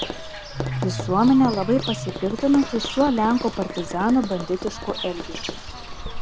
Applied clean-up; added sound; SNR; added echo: none; Tap + Bird / Fowl; 7 dB; none.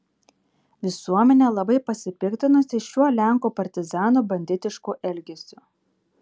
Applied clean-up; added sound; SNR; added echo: none; none; none; none.